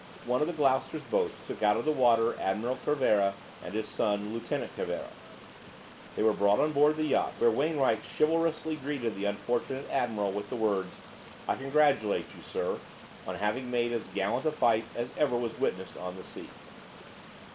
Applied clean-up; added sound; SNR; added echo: none; Stream; 18 dB; none.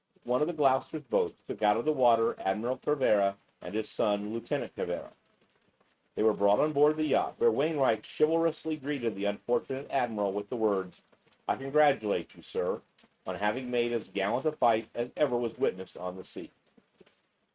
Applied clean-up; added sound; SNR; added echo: neural mask model RNNoise.